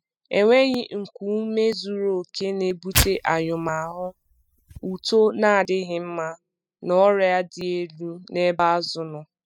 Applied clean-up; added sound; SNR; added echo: classical method spectral subtraction.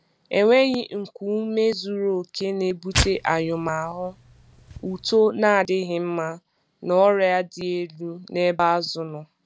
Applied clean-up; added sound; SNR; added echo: none; Tearing; 6 dB; none.